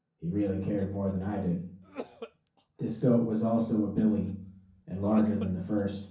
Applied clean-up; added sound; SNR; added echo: none; Cough; 19 dB; reverberation time 0.6 s.